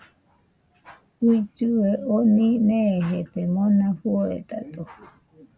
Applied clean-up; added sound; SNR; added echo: none; none; none; none.